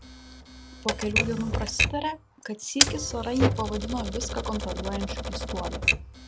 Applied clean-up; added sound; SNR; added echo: none; Typewriter; -3 dB; none.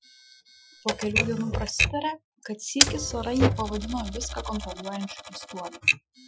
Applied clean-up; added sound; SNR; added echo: classical method Wiener filter.